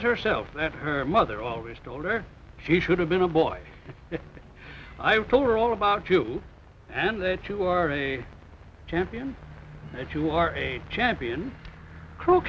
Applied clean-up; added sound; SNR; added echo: none; none; none; none.